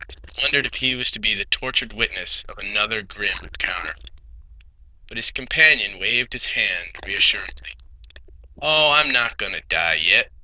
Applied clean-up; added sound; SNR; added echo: neural diffusion model UNIVERSE++.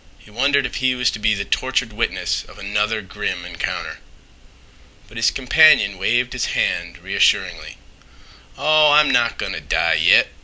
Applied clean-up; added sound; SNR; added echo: none; none; none; none.